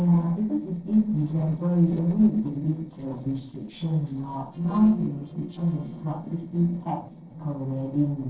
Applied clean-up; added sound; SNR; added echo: neural separator model SepFormer DNS4.